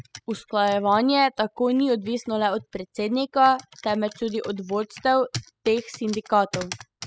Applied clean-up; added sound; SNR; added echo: classical method spectral subtraction.